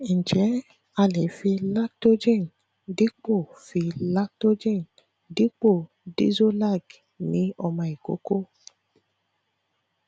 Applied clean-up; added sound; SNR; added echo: none; none; none; none.